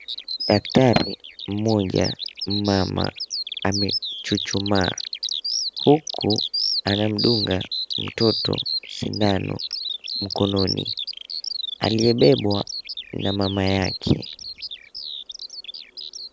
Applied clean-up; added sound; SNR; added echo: none; Bird vocalization, bird call, bird song; 6 dB; none.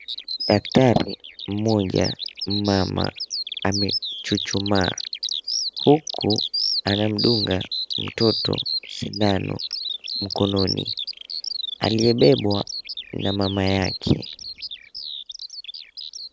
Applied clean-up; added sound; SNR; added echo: neural mask model Resemble Enhance denoiser.